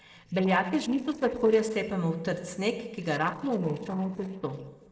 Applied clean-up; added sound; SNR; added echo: neural separator model SepFormer DNS4.